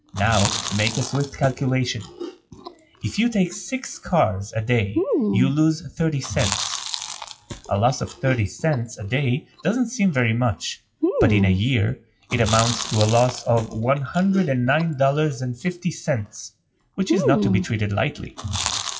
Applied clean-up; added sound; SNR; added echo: classical method WPE with log-MMSE.